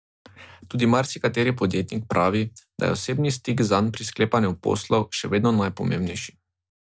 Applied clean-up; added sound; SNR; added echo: none; none; none; none.